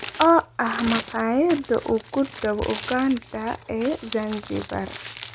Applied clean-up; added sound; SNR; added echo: none; Crumpling, crinkling; 10 dB; none.